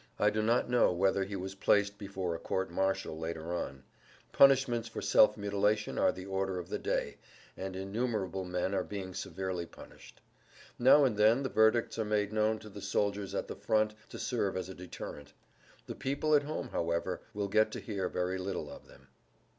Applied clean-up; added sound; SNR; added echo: none; none; none; none.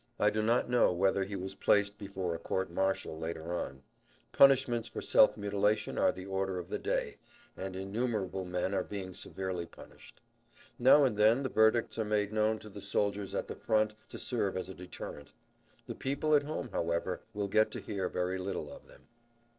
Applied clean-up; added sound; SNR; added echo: neural separator model SepFormer DNS4.